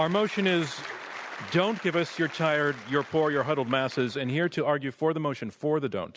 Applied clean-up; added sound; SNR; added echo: none; none; none; none.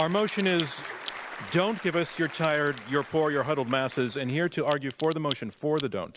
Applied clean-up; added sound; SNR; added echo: none; Crack; 9 dB; none.